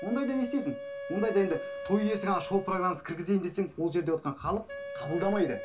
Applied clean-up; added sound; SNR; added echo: none; Wind instrument, woodwind instrument; 10 dB; reverberation time 0.2 s.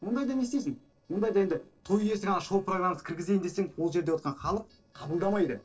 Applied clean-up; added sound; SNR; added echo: neural separator model SepFormer DNS4.